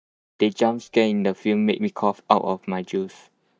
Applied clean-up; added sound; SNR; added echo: neural mask model DeepFilterNet 3.